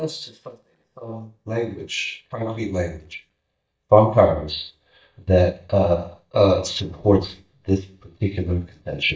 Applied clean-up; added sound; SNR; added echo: neural mask model DeepFilterNet 3.